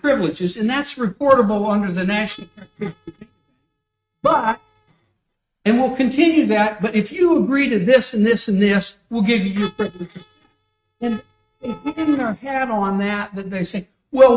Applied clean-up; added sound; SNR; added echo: neural mask model RNNoise.